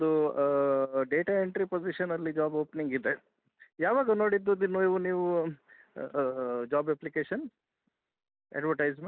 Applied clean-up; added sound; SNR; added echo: none; none; none; none.